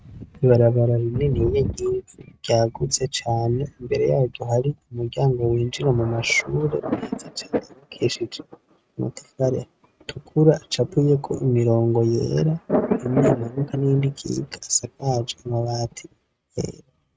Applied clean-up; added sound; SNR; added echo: neural mask model RNNoise.